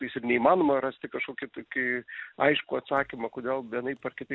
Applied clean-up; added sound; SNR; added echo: none; none; none; none.